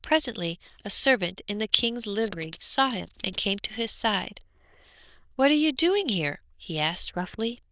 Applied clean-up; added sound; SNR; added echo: neural diffusion model UNIVERSE++.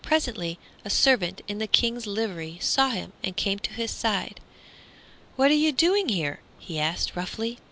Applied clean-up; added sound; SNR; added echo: none; none; none; none.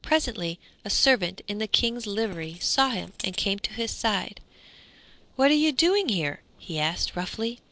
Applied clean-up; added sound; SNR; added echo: neural separator model SepFormer DNS4.